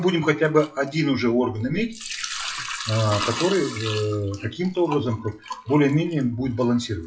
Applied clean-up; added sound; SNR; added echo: classical method WPE with log-MMSE.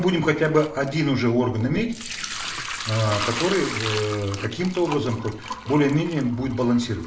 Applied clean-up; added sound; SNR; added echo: none; Sink (filling or washing) / Liquid; 10 dB; reverberation time 0.5 s.